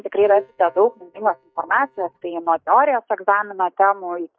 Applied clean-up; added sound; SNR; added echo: neural mask model DeepFilterNet 3.